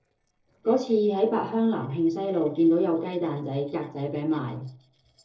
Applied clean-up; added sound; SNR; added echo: neural separator model SepFormer DNS4.